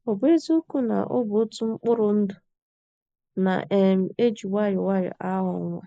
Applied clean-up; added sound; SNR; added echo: neural mask model Resemble Enhance denoiser.